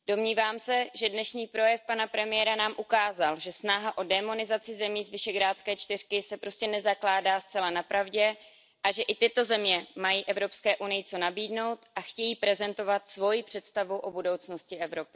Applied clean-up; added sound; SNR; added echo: none; none; none; none.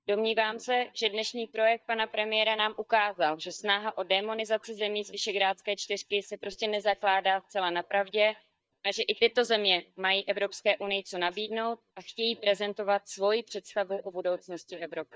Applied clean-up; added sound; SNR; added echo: neural mask model DeepFilterNet 3.